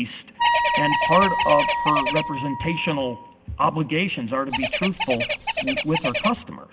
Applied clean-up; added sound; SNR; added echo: none; Wind instrument, woodwind instrument + Bird; 0 dB; none.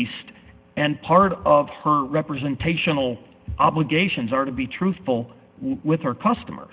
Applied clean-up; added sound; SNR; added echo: none; none; none; none.